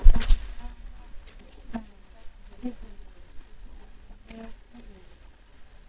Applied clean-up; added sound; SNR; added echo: neural mask model DeepFilterNet 3.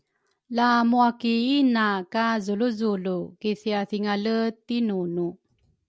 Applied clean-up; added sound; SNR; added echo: none; none; none; none.